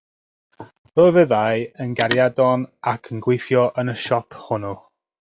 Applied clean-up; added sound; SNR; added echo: classical method log-MMSE.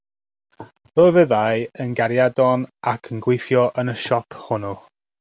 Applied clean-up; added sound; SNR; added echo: none; none; none; none.